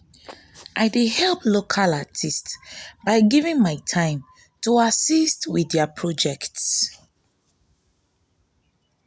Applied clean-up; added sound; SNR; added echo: none; none; none; none.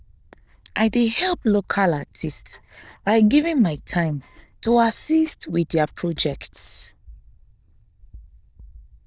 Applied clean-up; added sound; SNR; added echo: neural diffusion model UNIVERSE++.